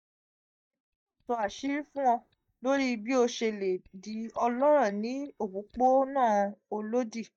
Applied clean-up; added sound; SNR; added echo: neural mask model DeepFilterNet 3.